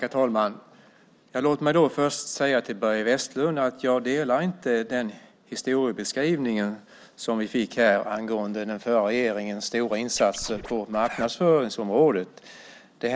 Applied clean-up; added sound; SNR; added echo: none; Scratching (performance technique); 14 dB; none.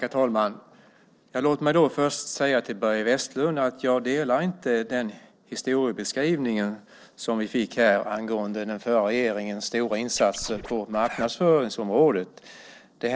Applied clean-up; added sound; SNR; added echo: neural separator model SepFormer DNS4.